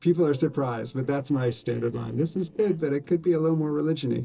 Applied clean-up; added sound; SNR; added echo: neural separator model SepFormer DNS4.